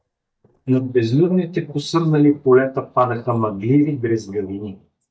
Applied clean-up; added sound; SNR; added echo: neural mask model DeepFilterNet 3.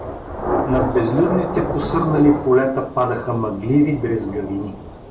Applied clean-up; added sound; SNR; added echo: none; Thunder / Rain; 6 dB; reverberation time 1.7 s.